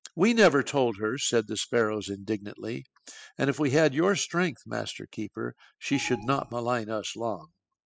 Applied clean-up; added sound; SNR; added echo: classical method spectral subtraction.